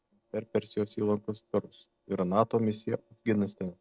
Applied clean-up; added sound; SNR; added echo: neural separator model SepFormer DNS4.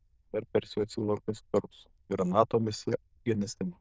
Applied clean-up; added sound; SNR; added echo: neural diffusion model UNIVERSE++.